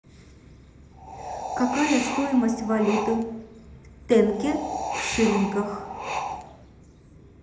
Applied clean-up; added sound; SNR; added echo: none; Wind; 6 dB; reverberation time 0.7 s.